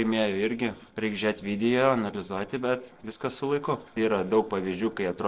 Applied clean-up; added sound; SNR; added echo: neural separator model SepFormer DNS4.